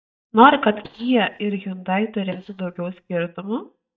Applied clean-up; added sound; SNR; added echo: neural mask model DeepFilterNet 3.